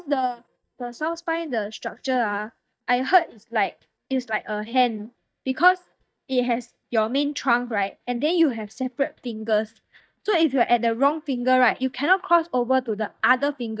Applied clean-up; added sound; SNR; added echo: neural mask model DeepFilterNet 3.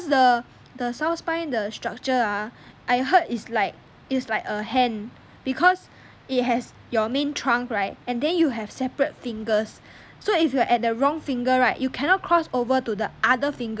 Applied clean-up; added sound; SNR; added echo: none; none; none; none.